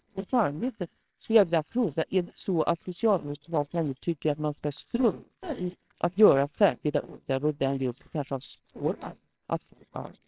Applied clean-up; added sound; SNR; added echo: neural separator model SepFormer WHAMR!.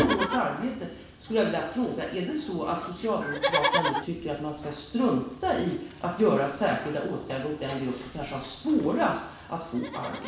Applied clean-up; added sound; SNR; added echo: none; Livestock, farm animals, working animals; 7 dB; reverberation time 0.7 s.